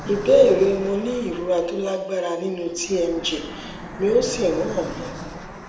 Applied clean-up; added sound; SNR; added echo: none; Fixed-wing aircraft, airplane; 14 dB; reverberation time 0.7 s.